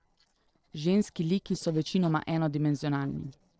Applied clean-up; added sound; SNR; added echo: neural separator model SepFormer DNS4.